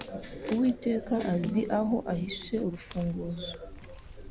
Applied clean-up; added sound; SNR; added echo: none; Walk, footsteps; 16 dB; none.